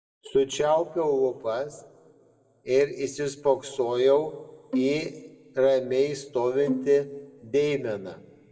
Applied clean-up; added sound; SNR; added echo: none; Bowed string instrument; 9 dB; reverberation time 1.1 s.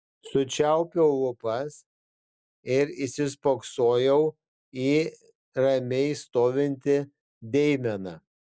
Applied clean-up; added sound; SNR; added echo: none; none; none; none.